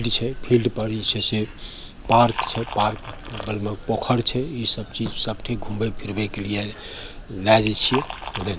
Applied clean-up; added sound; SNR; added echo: none; Liquid; 11 dB; none.